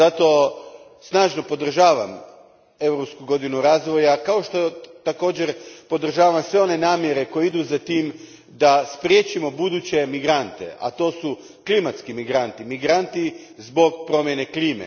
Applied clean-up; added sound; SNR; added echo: none; none; none; none.